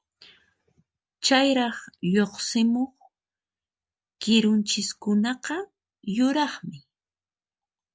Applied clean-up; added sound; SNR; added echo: none; none; none; none.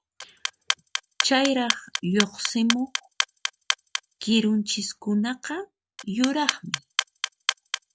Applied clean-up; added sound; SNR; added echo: none; Clock; 4 dB; none.